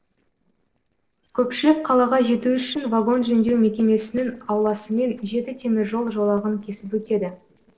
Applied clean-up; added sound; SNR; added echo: neural separator model SepFormer DNS4.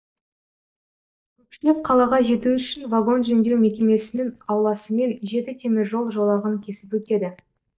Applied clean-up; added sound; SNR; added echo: neural mask model DeepFilterNet 3.